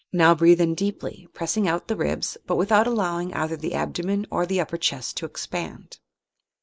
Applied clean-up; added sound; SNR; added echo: neural mask model Resemble Enhance denoiser.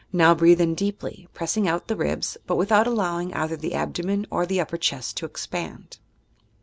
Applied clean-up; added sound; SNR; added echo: none; none; none; none.